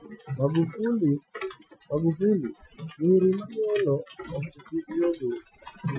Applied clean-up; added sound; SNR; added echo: classical method Wiener filter.